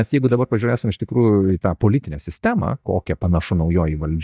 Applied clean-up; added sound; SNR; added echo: neural mask model DeepFilterNet 3.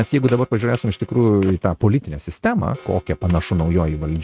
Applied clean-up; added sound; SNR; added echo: neural mask model RNNoise.